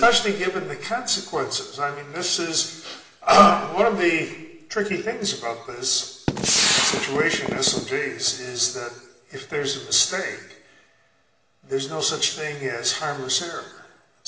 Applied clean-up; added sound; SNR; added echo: none; Gunshot, gunfire; -1 dB; reverberation time 0.9 s.